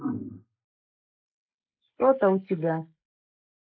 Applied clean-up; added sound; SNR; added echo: neural mask model Resemble Enhance denoiser.